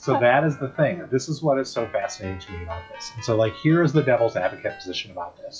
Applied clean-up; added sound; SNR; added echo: classical method log-MMSE.